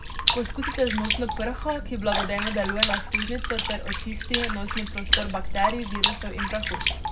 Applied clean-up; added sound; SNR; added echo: none; Water / Splash, splatter; -3 dB; reverberation time 0.3 s.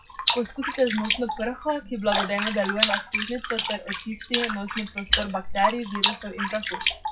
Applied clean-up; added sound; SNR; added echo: classical method WPE with log-MMSE.